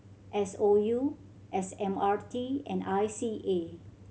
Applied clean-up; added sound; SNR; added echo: none; none; none; none.